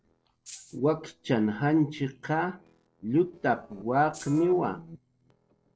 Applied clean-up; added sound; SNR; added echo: neural separator model SepFormer DNS4.